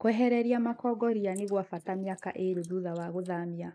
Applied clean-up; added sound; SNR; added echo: neural mask model Resemble Enhance denoiser.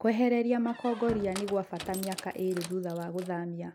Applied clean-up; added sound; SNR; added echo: none; Squeak; 14 dB; none.